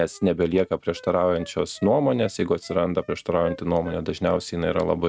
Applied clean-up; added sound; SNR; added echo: neural mask model RNNoise.